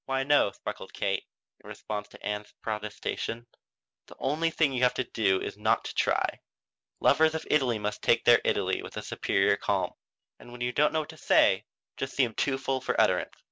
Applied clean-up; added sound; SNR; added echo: none; none; none; none.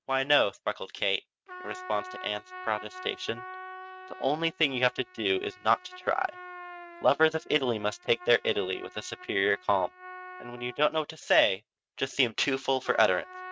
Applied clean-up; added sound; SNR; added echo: neural mask model RNNoise.